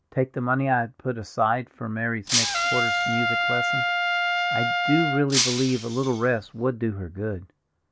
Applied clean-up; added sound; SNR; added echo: none; Trumpet + Shatter; -1 dB; none.